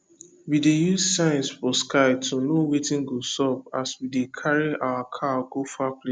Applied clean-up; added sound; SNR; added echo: none; none; none; none.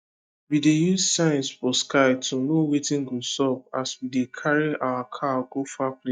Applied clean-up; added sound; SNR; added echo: neural mask model DeepFilterNet 3.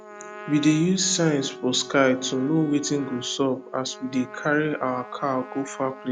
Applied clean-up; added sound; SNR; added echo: none; Wind instrument, woodwind instrument + Trumpet; 16 dB; none.